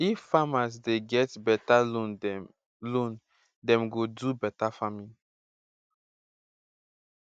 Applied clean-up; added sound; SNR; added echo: none; none; none; none.